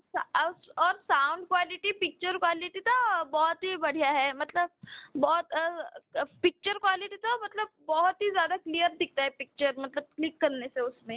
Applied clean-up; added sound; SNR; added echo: none; none; none; none.